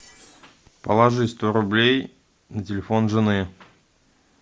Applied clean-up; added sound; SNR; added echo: none; none; none; none.